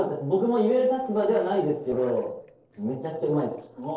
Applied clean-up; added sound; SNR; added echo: neural separator model SepFormer DNS4.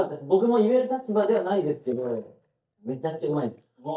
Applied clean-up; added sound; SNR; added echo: neural mask model DeepFilterNet 3.